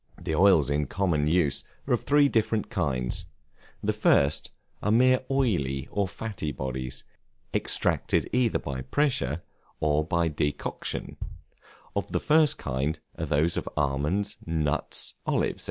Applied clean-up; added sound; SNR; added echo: none; Bass drum; 15 dB; none.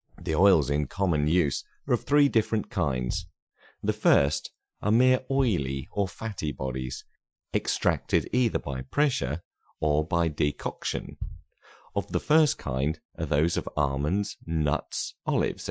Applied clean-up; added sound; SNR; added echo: classical method Wiener filter.